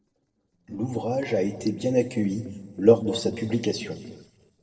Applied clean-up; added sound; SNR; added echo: neural separator model SepFormer DNS4.